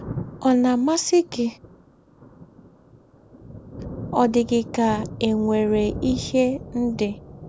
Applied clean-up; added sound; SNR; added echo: none; Thunder; 13 dB; none.